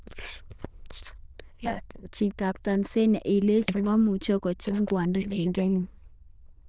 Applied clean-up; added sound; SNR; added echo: neural diffusion model UNIVERSE++.